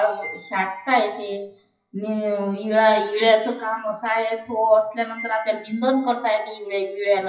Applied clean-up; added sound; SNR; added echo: classical method WPE with log-MMSE.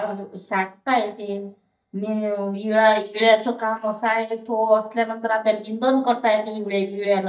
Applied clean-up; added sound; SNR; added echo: neural mask model DeepFilterNet 3.